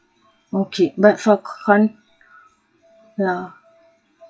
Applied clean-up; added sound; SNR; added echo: classical method WPE with log-MMSE.